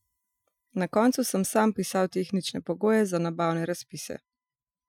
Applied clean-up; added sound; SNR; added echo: classical method Wiener filter.